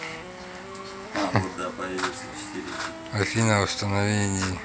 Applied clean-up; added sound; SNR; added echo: none; Wind instrument, woodwind instrument; 14 dB; none.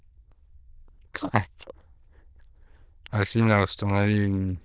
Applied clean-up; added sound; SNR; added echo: neural diffusion model UNIVERSE++.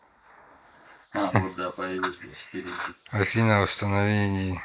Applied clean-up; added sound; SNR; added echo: neural mask model Resemble Enhance denoiser.